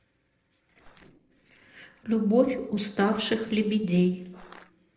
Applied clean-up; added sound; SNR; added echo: neural separator model SepFormer DNS4.